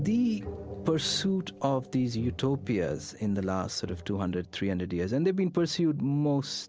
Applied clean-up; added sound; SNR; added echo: none; none; none; none.